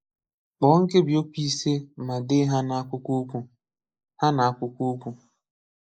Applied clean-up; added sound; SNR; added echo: neural mask model Resemble Enhance denoiser.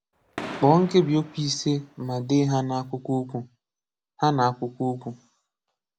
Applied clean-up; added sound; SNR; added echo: none; Fireworks; 16 dB; none.